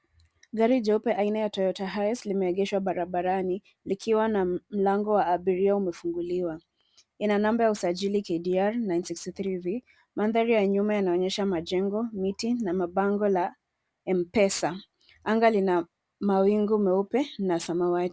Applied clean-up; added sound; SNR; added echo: none; none; none; none.